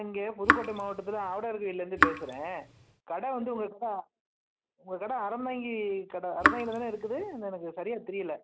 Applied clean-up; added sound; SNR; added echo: none; Raindrop / Drip; -5 dB; none.